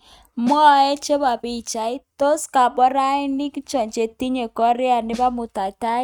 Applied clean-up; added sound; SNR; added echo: neural mask model RNNoise.